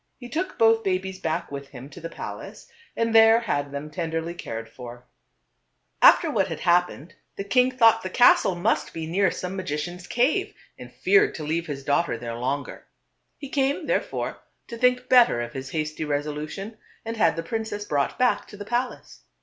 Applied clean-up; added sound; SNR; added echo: none; none; none; none.